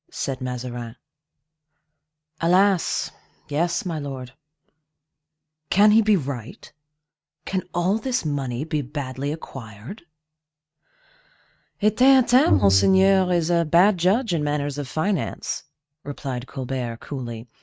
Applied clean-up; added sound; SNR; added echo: neural mask model RNNoise.